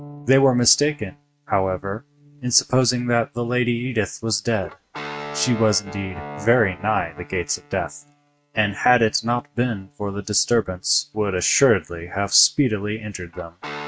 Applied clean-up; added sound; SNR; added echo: neural mask model RNNoise.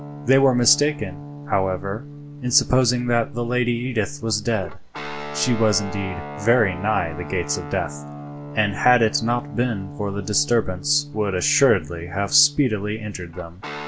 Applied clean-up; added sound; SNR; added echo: none; Guitar; 13 dB; none.